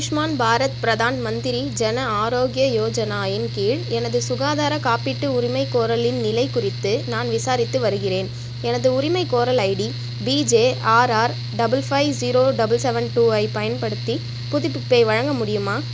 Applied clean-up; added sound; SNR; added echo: none; Mechanical fan; 8 dB; none.